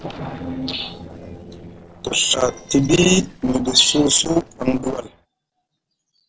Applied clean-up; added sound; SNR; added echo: neural separator model SepFormer DNS4.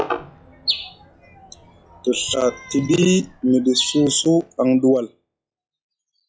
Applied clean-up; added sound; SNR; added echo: classical method log-MMSE.